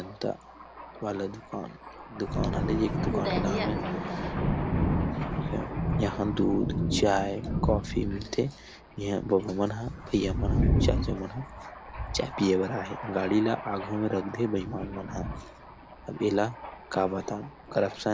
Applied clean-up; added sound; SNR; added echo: none; Thunder; 2 dB; none.